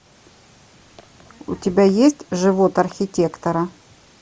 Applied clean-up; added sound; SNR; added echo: none; none; none; none.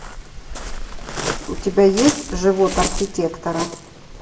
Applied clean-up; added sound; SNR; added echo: none; Waves, surf; 6 dB; reverberation time 0.6 s.